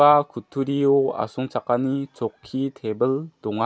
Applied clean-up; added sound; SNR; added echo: none; none; none; none.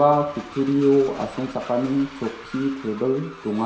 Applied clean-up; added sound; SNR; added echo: none; Train; 18 dB; reverberation time 0.7 s.